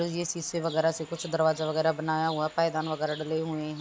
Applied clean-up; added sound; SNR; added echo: none; Chirp, tweet; 19 dB; none.